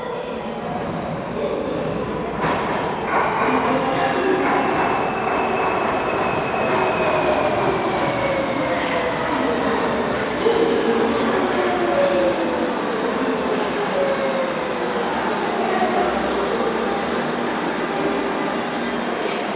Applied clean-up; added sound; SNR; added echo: none; Chatter / Subway, metro, underground; -4 dB; reverberation time 2.1 s.